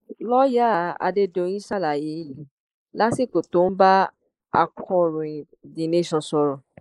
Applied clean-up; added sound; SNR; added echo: neural mask model Resemble Enhance denoiser.